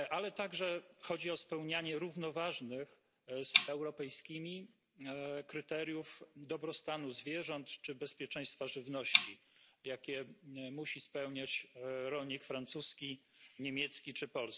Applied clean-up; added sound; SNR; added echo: none; Tick; -3 dB; none.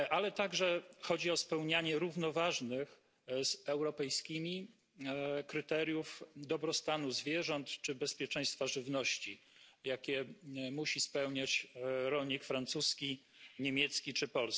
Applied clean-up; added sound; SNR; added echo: none; none; none; none.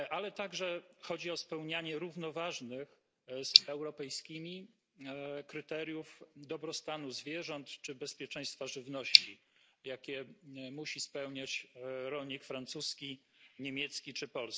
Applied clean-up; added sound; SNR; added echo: neural mask model Resemble Enhance denoiser.